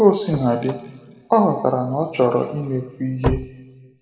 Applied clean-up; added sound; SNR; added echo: none; Slam / Car; 11 dB; reverberation time 1.4 s.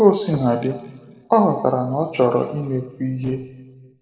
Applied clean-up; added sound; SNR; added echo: neural separator model SepFormer DNS4.